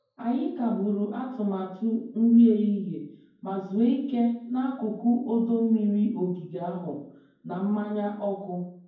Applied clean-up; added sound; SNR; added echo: none; none; none; reverberation time 0.9 s.